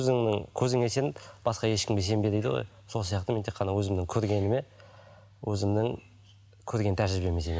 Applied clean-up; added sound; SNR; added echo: none; none; none; none.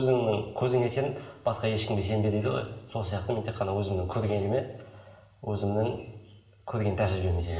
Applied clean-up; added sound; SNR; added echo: none; none; none; reverberation time 0.8 s.